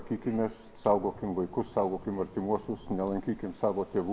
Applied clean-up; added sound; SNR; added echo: none; Explosion + Wind; 18 dB; none.